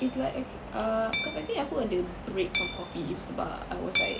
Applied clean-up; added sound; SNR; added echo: none; Hammer; 6 dB; none.